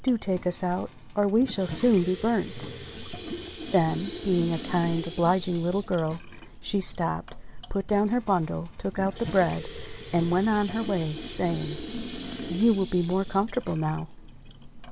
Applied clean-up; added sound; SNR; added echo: none; Sink (filling or washing) / Water tap, faucet; 13 dB; none.